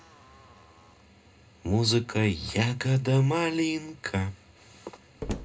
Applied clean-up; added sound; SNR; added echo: none; Slam; 17 dB; reverberation time 0.2 s.